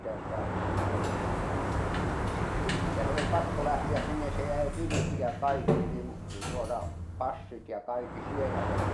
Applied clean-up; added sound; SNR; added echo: none; Sliding door; -4 dB; none.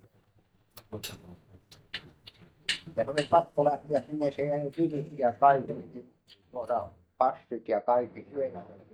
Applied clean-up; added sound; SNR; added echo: neural mask model DeepFilterNet 3.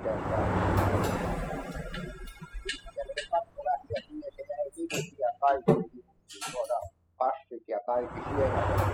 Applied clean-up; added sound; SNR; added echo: classical method spectral subtraction.